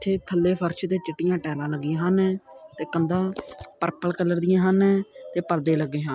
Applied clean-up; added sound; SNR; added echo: none; none; none; none.